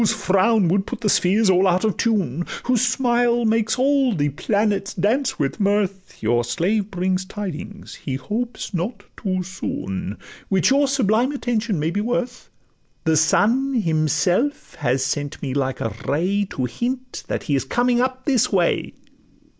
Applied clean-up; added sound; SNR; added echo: none; none; none; none.